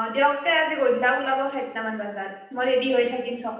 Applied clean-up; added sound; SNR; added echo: none; none; none; reverberation time 0.9 s.